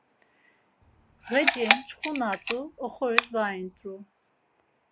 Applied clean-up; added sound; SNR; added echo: none; Camera; -2 dB; none.